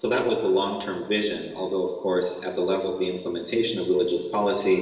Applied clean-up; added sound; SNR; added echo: none; none; none; reverberation time 1.0 s.